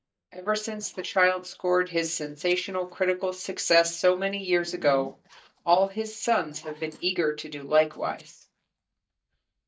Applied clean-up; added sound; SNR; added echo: neural mask model DeepFilterNet 3.